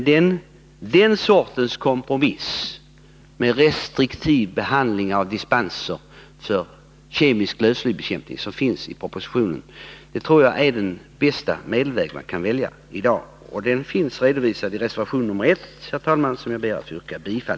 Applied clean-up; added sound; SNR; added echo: none; none; none; none.